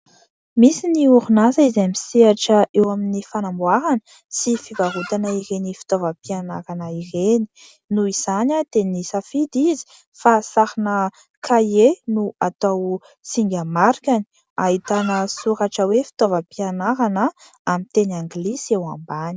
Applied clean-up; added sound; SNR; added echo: none; Chicken, rooster; 17 dB; none.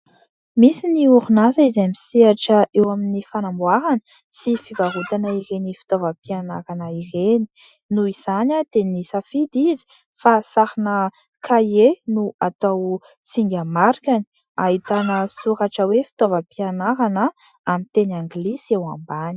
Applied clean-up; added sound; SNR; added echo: classical method Wiener filter.